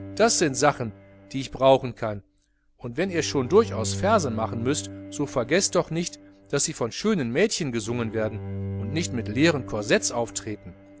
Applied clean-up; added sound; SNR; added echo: none; Bowed string instrument; 12 dB; none.